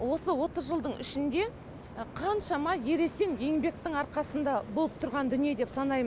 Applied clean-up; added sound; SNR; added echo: none; none; none; none.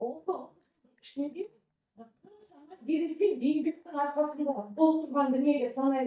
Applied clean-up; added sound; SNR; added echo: neural mask model DeepFilterNet 3.